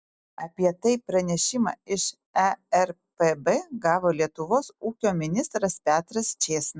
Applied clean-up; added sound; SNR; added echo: none; none; none; none.